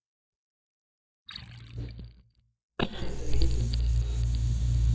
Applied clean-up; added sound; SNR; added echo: neural mask model DeepFilterNet 3.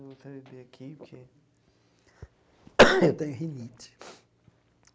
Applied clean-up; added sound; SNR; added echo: none; none; none; none.